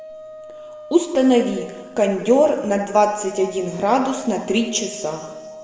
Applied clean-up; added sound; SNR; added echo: none; Wind instrument, woodwind instrument; 17 dB; reverberation time 1.5 s.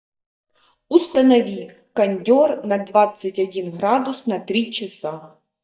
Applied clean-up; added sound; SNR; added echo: neural mask model DeepFilterNet 3.